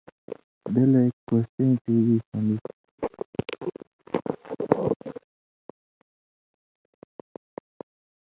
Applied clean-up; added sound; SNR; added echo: none; none; none; none.